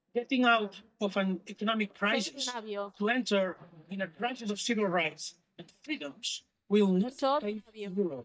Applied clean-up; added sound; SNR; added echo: neural mask model DeepFilterNet 3.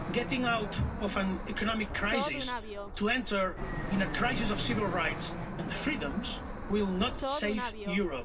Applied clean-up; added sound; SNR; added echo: none; Fixed-wing aircraft, airplane; 4 dB; reverberation time 0.4 s.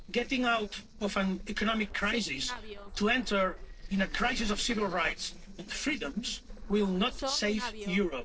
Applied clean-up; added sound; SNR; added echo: neural separator model SepFormer DNS4.